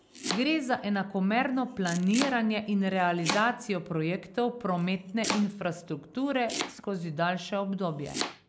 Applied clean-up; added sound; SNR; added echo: none; Domestic sounds, home sounds; 10 dB; none.